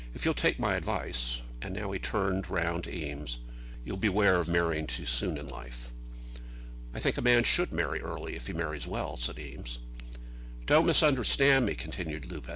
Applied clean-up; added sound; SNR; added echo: none; none; none; none.